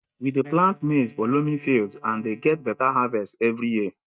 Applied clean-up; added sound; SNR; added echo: neural mask model DeepFilterNet 3.